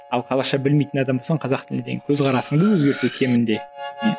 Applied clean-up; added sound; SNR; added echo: none; Harmonica + Cutlery, silverware; 15 dB; none.